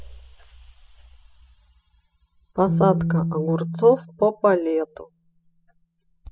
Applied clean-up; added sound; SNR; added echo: classical method spectral subtraction.